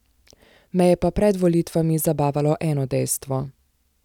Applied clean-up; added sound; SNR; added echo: none; none; none; none.